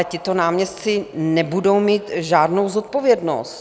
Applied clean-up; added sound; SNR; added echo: none; none; none; none.